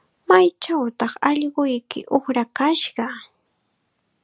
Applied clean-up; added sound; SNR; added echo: none; none; none; none.